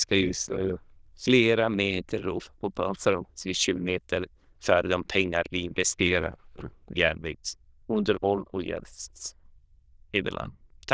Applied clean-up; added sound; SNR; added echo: neural diffusion model UNIVERSE++.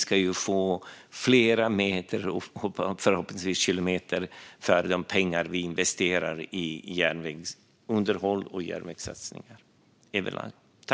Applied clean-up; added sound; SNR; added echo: none; none; none; none.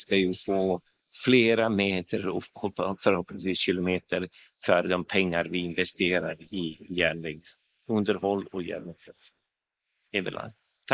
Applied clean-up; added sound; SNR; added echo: neural mask model Resemble Enhance denoiser.